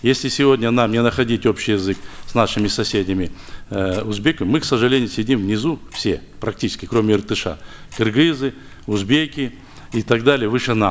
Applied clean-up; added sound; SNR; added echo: neural mask model Resemble Enhance denoiser.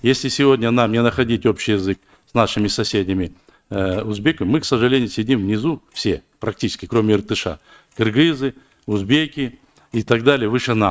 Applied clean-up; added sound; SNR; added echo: neural mask model RNNoise.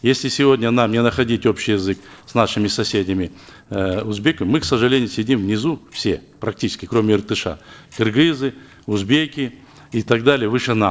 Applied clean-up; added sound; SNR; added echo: neural separator model SepFormer DNS4.